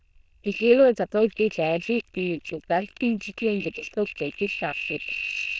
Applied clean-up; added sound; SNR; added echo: neural diffusion model UNIVERSE++.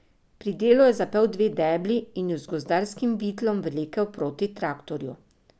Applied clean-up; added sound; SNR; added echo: none; none; none; none.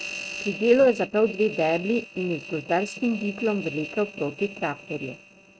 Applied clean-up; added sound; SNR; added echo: neural mask model RNNoise.